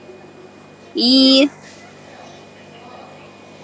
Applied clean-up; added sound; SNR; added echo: none; none; none; none.